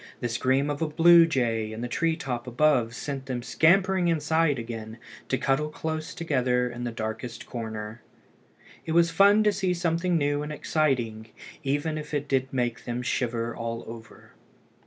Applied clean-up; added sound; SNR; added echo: none; none; none; none.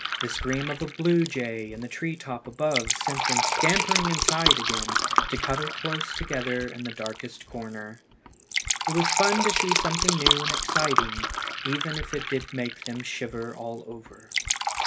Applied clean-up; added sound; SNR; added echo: none; Fill (with liquid); -2 dB; none.